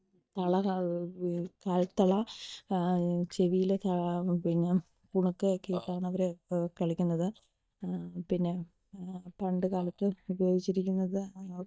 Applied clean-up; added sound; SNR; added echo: neural mask model DeepFilterNet 3.